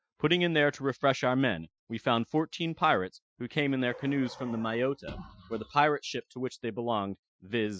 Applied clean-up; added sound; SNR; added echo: classical method Wiener filter.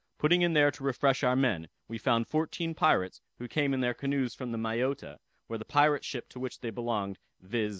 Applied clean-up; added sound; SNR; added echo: none; none; none; none.